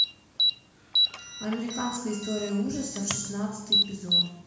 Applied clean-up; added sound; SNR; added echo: none; Alarm; -3 dB; reverberation time 1.0 s.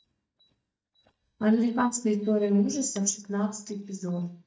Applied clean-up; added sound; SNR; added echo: neural mask model DeepFilterNet 3.